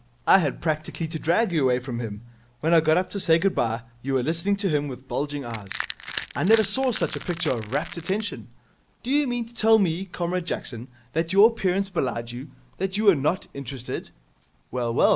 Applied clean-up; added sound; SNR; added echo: none; Crushing; 12 dB; none.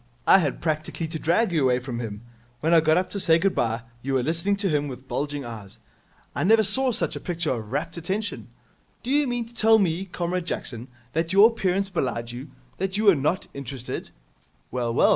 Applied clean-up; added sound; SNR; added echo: none; none; none; none.